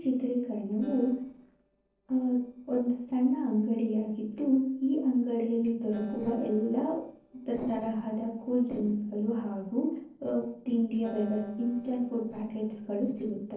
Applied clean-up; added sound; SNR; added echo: neural separator model SepFormer DNS4.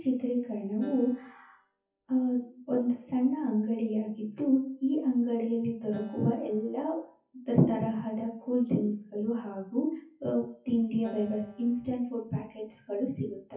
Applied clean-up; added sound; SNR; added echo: classical method WPE with log-MMSE.